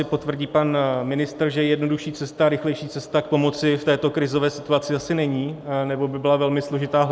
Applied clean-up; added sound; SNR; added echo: none; none; none; none.